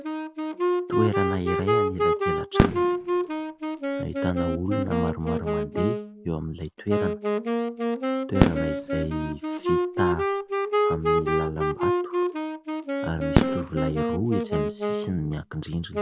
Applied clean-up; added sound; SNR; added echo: none; Wind instrument, woodwind instrument + Fireworks; -5 dB; none.